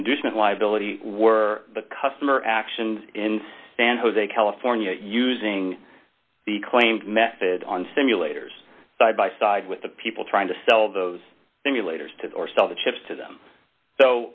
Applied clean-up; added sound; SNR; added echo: none; none; none; none.